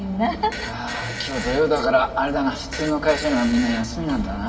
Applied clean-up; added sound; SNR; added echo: none; Fart; 13 dB; reverberation time 1.7 s.